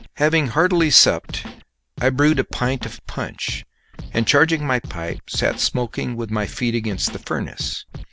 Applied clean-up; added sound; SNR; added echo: none; Scratching (performance technique); 15 dB; none.